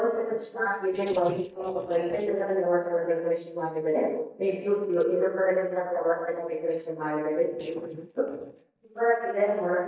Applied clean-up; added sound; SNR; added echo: neural mask model DeepFilterNet 3.